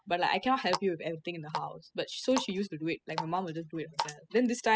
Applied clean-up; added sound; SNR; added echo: classical method spectral subtraction.